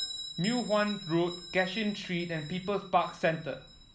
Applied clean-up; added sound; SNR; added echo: none; Bell; 12 dB; none.